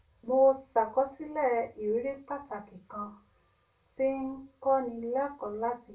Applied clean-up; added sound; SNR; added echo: none; none; none; reverberation time 0.3 s.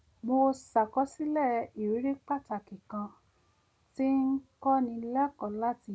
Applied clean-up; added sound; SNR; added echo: none; none; none; none.